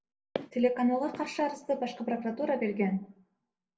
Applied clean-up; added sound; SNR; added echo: none; Walk, footsteps; 14 dB; reverberation time 0.2 s.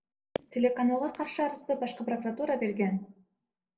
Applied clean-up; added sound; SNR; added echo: neural separator model SepFormer DNS4.